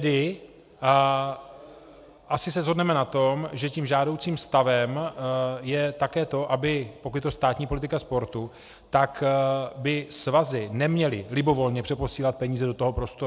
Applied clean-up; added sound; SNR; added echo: none; none; none; none.